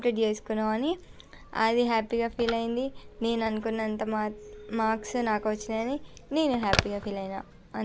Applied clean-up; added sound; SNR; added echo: none; Telephone; 10 dB; none.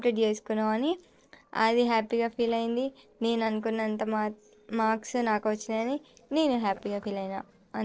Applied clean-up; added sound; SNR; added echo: neural separator model SepFormer DNS4.